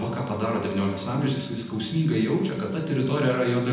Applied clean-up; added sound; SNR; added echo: none; Wind instrument, woodwind instrument; 13 dB; reverberation time 0.9 s.